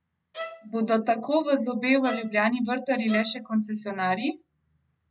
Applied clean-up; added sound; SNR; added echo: none; Bowed string instrument; 14 dB; none.